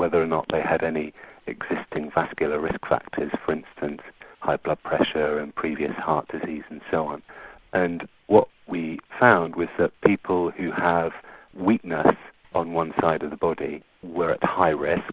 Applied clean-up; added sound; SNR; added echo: none; none; none; none.